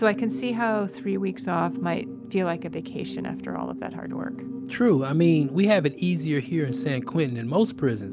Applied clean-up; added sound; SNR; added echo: none; none; none; none.